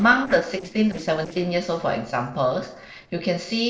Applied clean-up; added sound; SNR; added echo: neural separator model SepFormer DNS4.